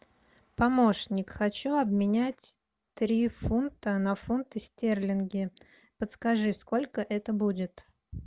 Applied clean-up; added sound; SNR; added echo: none; none; none; none.